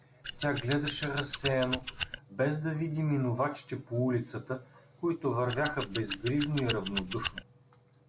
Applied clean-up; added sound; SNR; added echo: none; Scissors; 0 dB; none.